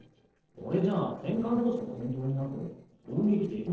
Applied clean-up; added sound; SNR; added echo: neural separator model SepFormer DNS4.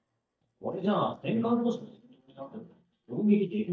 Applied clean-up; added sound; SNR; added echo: neural mask model DeepFilterNet 3.